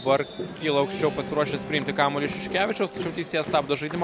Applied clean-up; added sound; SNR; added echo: none; Guitar; 12 dB; none.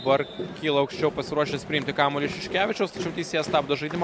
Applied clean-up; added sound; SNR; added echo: none; none; none; none.